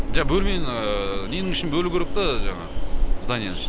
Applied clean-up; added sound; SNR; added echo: none; Train; -4 dB; none.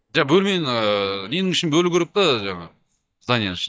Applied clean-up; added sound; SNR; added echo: neural mask model DeepFilterNet 3.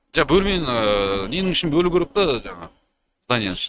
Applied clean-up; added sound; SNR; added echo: neural mask model RNNoise.